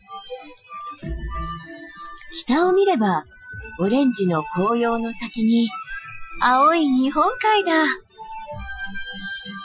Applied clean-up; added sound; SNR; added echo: classical method Wiener filter.